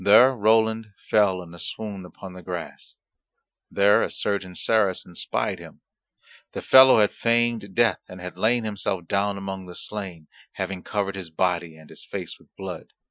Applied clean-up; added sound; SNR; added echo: classical method Wiener filter.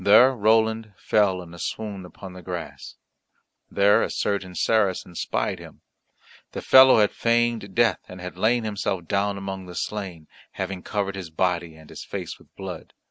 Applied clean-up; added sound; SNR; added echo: none; none; none; none.